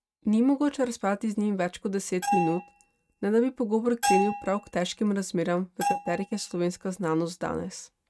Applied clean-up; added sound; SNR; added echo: neural mask model RNNoise.